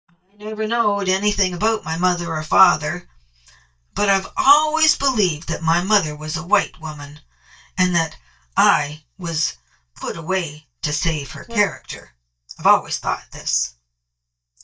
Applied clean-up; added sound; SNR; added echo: neural mask model DeepFilterNet 3.